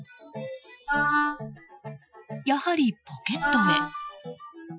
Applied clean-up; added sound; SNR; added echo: classical method Wiener filter.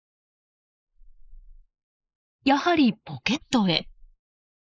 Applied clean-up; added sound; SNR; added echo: neural mask model Resemble Enhance denoiser.